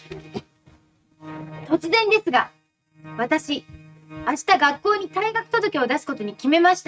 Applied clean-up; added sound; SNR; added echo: neural mask model RNNoise.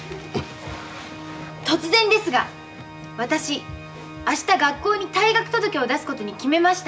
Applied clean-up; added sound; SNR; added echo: none; Organ; 16 dB; none.